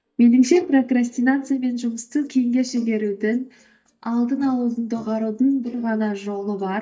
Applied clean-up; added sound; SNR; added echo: neural mask model DeepFilterNet 3.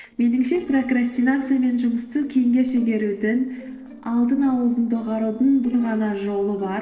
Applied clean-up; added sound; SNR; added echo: neural separator model SepFormer DNS4.